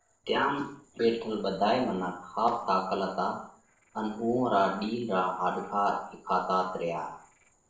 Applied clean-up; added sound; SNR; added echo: neural separator model SepFormer DNS4.